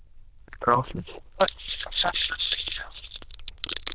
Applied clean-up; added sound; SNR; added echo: neural diffusion model UNIVERSE++.